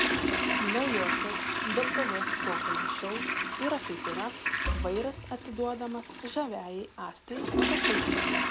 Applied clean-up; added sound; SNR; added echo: none; Toilet flush; -5 dB; none.